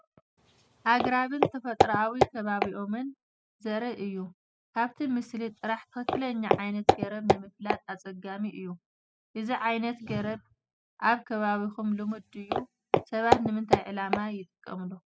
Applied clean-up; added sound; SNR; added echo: classical method spectral subtraction.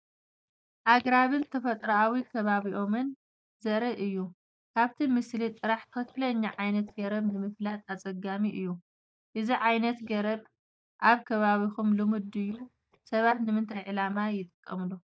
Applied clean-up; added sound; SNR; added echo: neural mask model DeepFilterNet 3.